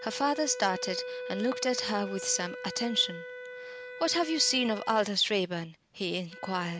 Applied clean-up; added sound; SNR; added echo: none; Wind instrument, woodwind instrument; 11 dB; none.